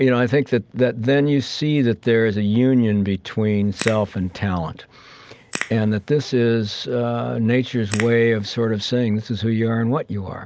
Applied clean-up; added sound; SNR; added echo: none; Crack / Crackle; 14 dB; none.